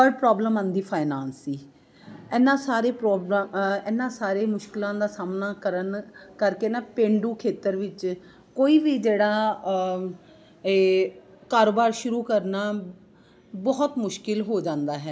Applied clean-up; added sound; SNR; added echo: none; none; none; none.